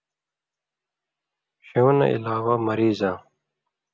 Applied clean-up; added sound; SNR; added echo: none; none; none; none.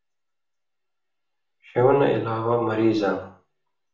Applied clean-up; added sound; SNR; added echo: none; none; none; reverberation time 0.5 s.